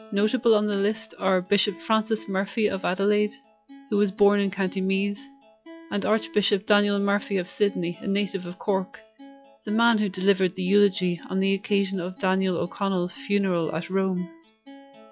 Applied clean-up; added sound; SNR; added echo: classical method log-MMSE.